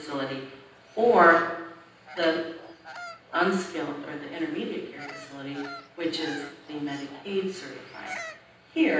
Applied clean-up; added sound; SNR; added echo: none; Bird vocalization, bird call, bird song; 18 dB; reverberation time 0.9 s.